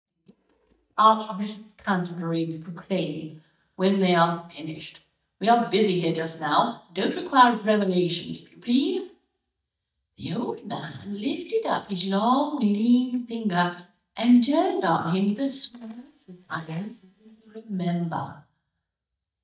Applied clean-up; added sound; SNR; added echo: neural mask model DeepFilterNet 3.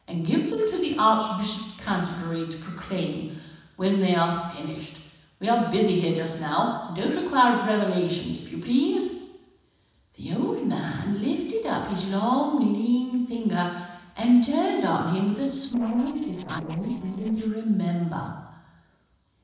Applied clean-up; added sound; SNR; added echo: neural separator model SepFormer DNS4.